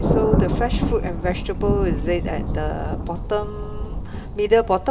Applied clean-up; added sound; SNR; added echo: none; Thunder; -1 dB; reverberation time 0.3 s.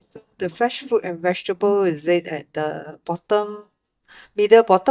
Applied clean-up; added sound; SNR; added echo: neural mask model DeepFilterNet 3.